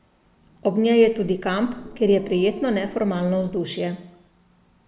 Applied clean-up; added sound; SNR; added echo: none; Growling; 18 dB; none.